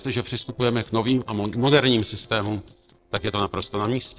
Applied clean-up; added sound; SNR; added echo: neural separator model SepFormer DNS4.